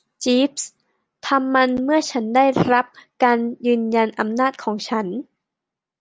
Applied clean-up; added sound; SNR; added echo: none; none; none; none.